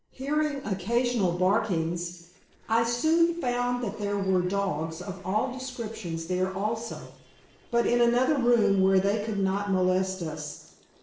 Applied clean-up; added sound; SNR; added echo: neural separator model SepFormer DNS4.